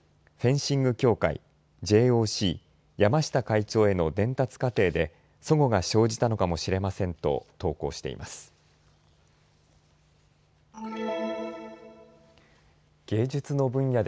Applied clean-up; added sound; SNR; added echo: none; none; none; none.